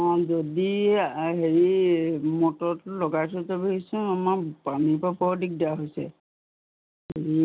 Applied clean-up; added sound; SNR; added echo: none; none; none; none.